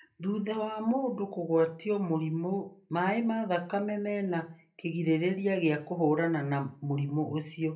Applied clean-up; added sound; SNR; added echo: none; none; none; reverberation time 0.3 s.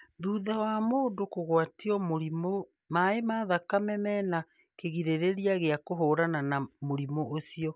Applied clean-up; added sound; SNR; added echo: none; none; none; none.